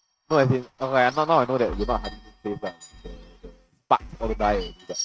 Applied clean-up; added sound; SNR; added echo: neural mask model RNNoise.